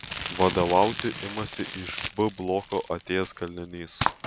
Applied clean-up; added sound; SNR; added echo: none; Crumpling, crinkling; 6 dB; none.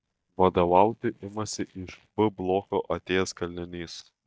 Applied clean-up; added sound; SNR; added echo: neural mask model DeepFilterNet 3.